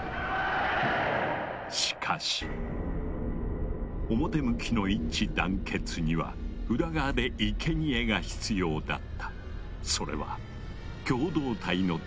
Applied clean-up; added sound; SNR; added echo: none; none; none; none.